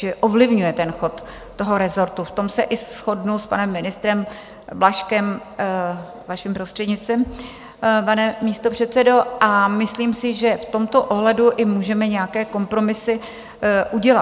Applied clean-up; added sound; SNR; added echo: none; none; none; none.